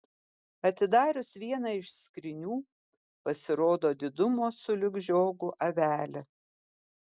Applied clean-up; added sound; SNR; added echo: none; none; none; none.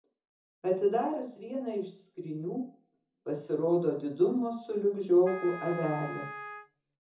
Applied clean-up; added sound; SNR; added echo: none; Wind instrument, woodwind instrument; 13 dB; reverberation time 0.5 s.